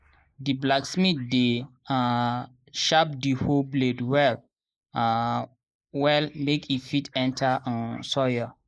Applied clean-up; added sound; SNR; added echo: neural mask model Resemble Enhance denoiser.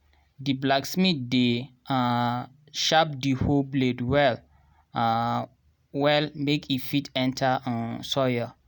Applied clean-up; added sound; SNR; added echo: none; none; none; none.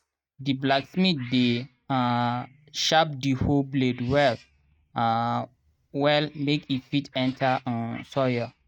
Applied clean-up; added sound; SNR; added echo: neural mask model RNNoise.